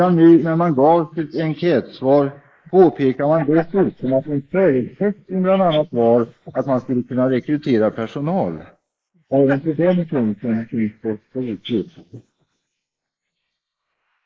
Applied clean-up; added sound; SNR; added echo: neural mask model Resemble Enhance denoiser.